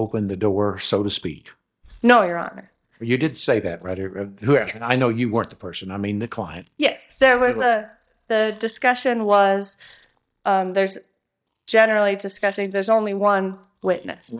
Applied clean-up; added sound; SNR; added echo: neural mask model DeepFilterNet 3.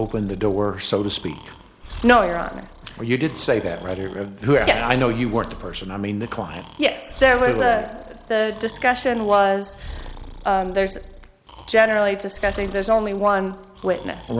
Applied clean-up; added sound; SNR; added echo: none; Breathing; 16 dB; none.